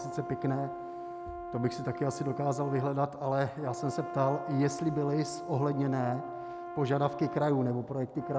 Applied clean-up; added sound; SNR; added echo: none; Brass instrument; 9 dB; none.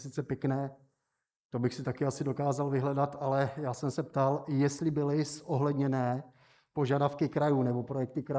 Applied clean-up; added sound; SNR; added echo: neural mask model Resemble Enhance denoiser.